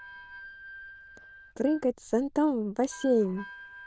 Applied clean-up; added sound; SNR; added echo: neural diffusion model UNIVERSE++.